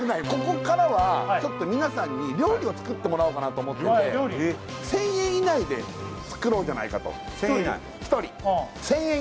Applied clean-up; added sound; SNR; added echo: none; none; none; none.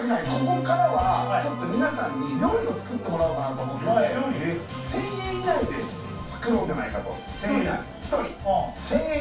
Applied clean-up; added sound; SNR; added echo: none; none; none; reverberation time 0.2 s.